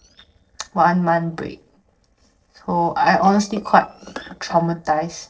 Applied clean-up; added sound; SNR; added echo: neural separator model SepFormer DNS4.